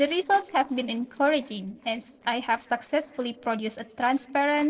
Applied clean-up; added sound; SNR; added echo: neural separator model SepFormer DNS4.